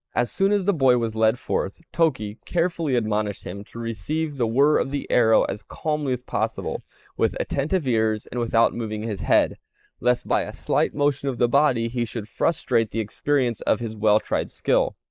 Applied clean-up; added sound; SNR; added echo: neural mask model Resemble Enhance denoiser.